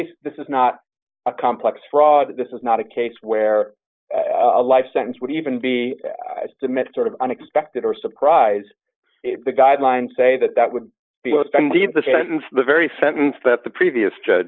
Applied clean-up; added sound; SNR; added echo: neural mask model Resemble Enhance denoiser.